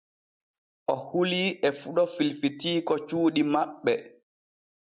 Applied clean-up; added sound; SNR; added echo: none; none; none; none.